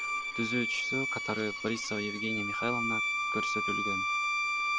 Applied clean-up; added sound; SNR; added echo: none; Bowed string instrument; -4 dB; none.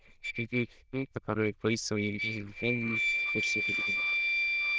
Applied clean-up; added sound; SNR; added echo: neural diffusion model UNIVERSE++.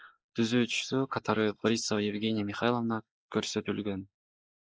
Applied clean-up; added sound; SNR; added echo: neural mask model Resemble Enhance denoiser.